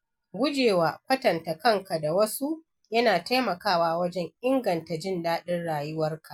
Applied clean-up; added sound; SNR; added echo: none; none; none; none.